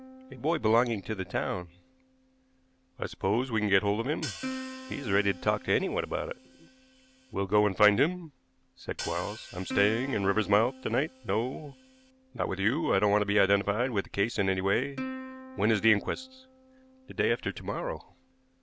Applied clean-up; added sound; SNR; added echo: none; Plucked string instrument + Hi-hat; 15 dB; none.